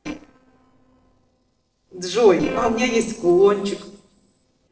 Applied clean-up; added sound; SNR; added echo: neural separator model SepFormer DNS4.